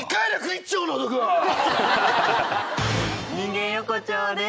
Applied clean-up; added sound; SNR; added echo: none; none; none; none.